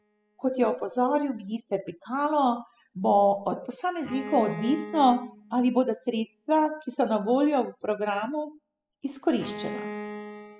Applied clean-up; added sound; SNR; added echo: classical method spectral subtraction.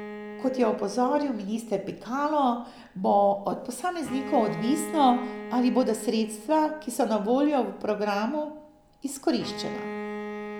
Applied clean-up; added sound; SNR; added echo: none; Bowed string instrument; 13 dB; none.